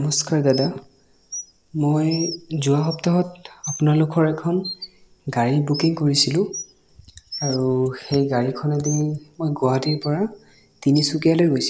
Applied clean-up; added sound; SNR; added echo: none; Bird; 16 dB; none.